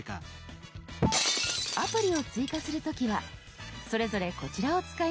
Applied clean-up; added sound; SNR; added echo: none; Shatter; 2 dB; none.